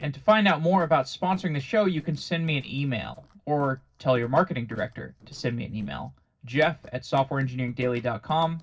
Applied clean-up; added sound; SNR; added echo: neural separator model SepFormer DNS4.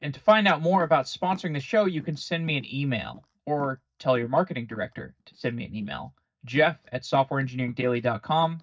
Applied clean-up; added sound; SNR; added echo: neural mask model DeepFilterNet 3.